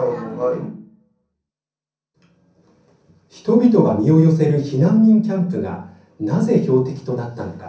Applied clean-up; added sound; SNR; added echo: none; none; none; reverberation time 0.6 s.